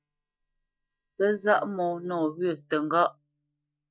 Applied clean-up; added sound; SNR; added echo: neural mask model DeepFilterNet 3.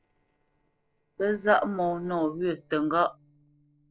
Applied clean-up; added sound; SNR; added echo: neural separator model SepFormer DNS4.